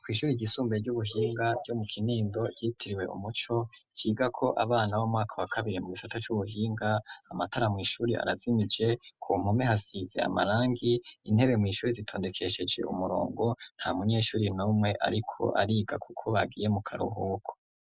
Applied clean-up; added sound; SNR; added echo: none; none; none; none.